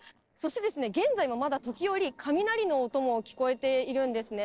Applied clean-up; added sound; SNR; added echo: neural separator model SepFormer DNS4.